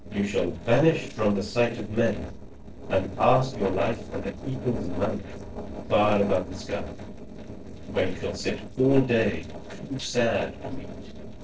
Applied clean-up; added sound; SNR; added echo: neural separator model SepFormer DNS4.